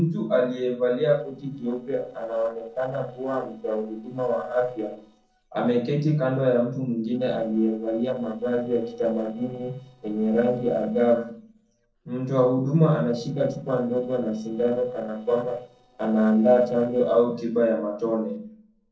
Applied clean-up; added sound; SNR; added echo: neural separator model SepFormer DNS4.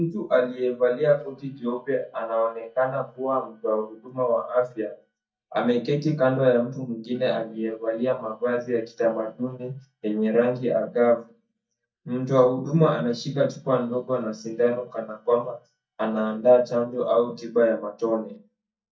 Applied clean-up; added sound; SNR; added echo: neural mask model DeepFilterNet 3.